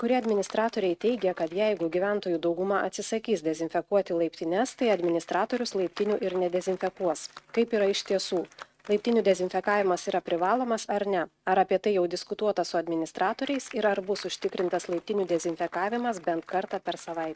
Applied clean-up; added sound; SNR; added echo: neural mask model RNNoise.